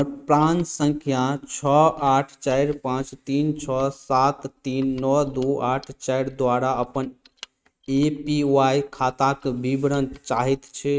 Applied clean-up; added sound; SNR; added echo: neural mask model RNNoise.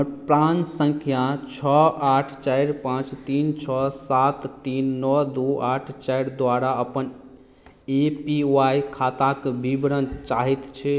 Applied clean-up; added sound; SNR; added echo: none; none; none; none.